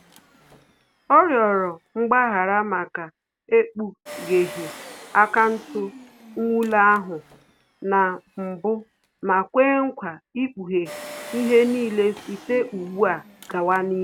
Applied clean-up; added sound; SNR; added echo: none; Engine; 20 dB; none.